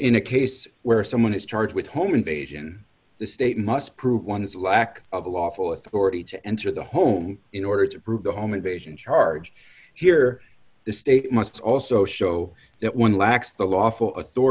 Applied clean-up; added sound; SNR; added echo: none; none; none; none.